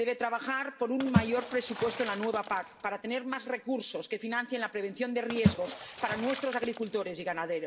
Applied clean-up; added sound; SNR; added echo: none; Water / Splash, splatter; 2 dB; reverberation time 0.3 s.